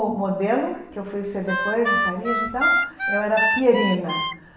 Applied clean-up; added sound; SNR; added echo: none; Harmonica; 0 dB; reverberation time 0.9 s.